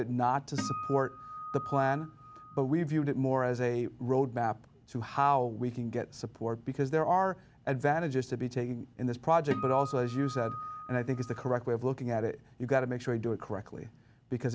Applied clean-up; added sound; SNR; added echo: none; Acoustic guitar; 9 dB; none.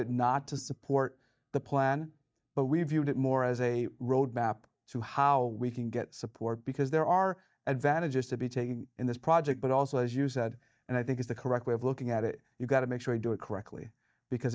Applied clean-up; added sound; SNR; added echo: neural mask model DeepFilterNet 3.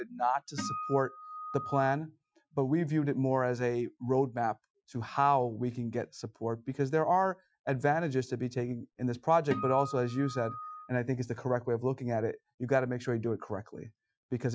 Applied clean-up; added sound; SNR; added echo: classical method Wiener filter.